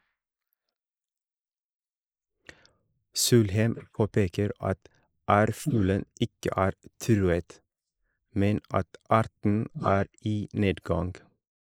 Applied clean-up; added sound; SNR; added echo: neural mask model Resemble Enhance denoiser.